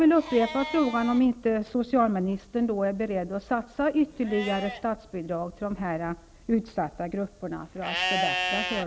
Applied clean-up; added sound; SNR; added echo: none; Livestock, farm animals, working animals; 10 dB; none.